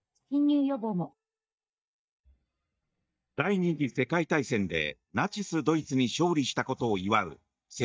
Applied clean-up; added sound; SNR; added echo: neural mask model DeepFilterNet 3.